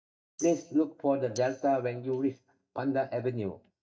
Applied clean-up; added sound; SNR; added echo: neural mask model DeepFilterNet 3.